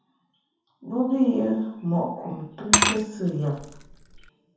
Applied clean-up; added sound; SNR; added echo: none; Glass / Liquid; 1 dB; reverberation time 0.7 s.